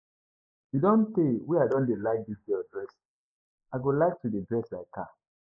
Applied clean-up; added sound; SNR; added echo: neural mask model Resemble Enhance denoiser.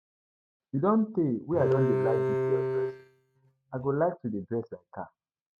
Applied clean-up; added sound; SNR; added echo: neural mask model RNNoise.